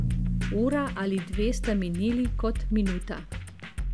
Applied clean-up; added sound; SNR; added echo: none; Drum + Drum kit; 1 dB; none.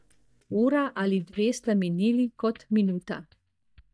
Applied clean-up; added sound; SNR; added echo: neural mask model DeepFilterNet 3.